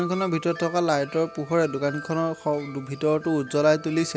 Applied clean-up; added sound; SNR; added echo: none; Wind chime; 16 dB; none.